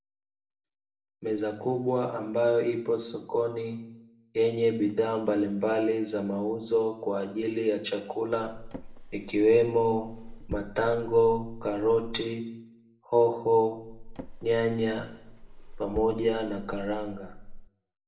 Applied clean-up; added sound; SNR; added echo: none; Drawer open or close; 14 dB; reverberation time 0.6 s.